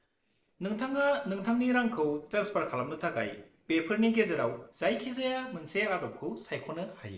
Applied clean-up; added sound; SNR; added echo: neural separator model SepFormer DNS4.